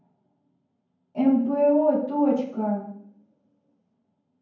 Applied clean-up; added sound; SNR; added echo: none; none; none; reverberation time 0.9 s.